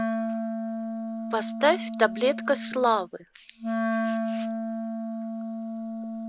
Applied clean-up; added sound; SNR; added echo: none; Wind instrument, woodwind instrument; 1 dB; none.